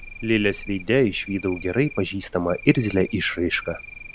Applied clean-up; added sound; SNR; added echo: none; Cricket; 16 dB; none.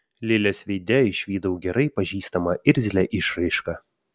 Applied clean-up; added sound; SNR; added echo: none; none; none; none.